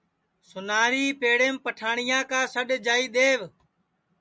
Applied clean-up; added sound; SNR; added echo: none; none; none; none.